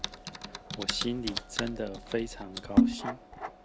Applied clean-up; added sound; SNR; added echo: none; Typing; -5 dB; none.